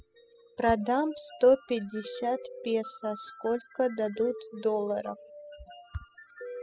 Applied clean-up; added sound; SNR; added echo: classical method spectral subtraction.